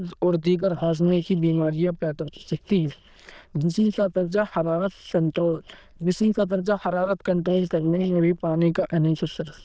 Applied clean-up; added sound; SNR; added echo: neural diffusion model UNIVERSE++.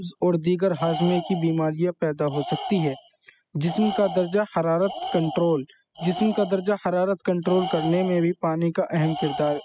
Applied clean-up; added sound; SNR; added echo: classical method spectral subtraction.